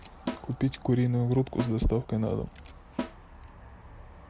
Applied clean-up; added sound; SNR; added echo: none; Snare drum; 12 dB; none.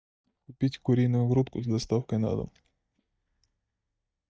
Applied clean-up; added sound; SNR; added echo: neural mask model DeepFilterNet 3.